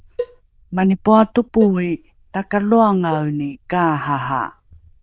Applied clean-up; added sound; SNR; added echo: neural diffusion model UNIVERSE++.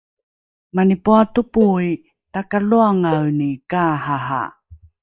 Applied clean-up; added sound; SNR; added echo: neural mask model DeepFilterNet 3.